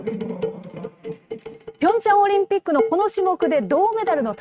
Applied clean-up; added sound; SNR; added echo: neural mask model RNNoise.